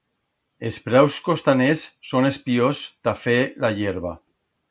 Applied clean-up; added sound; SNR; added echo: none; none; none; none.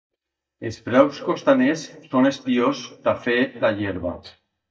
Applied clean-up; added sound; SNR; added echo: neural mask model DeepFilterNet 3.